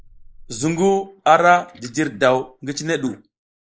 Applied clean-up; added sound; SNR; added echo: neural mask model Resemble Enhance denoiser.